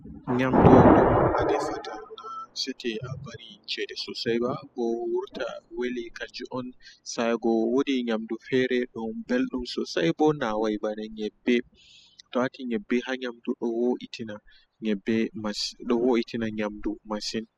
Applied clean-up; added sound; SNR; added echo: classical method spectral subtraction.